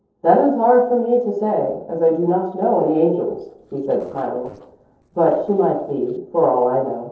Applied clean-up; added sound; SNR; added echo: neural separator model SepFormer DNS4.